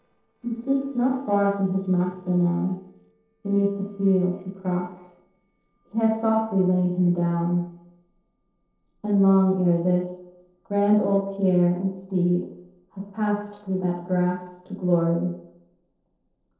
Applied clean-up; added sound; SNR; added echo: neural separator model SepFormer DNS4.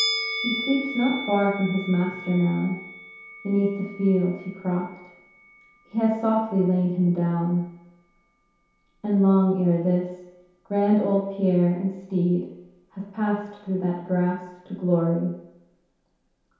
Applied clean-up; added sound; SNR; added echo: none; Musical instrument; 14 dB; reverberation time 0.8 s.